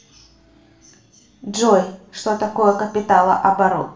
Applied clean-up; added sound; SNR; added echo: none; none; none; reverberation time 0.4 s.